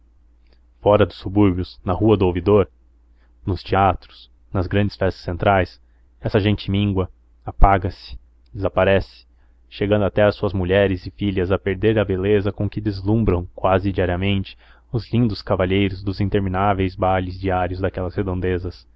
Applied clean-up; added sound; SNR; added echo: none; none; none; none.